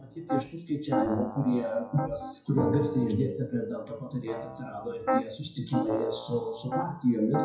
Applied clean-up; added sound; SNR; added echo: classical method WPE with log-MMSE.